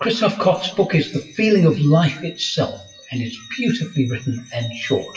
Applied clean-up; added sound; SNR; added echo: classical method WPE with log-MMSE.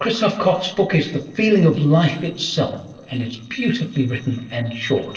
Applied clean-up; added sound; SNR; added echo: neural separator model SepFormer DNS4.